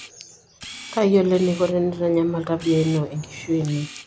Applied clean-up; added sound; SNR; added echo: none; Boat, Water vehicle + Camera; 18 dB; none.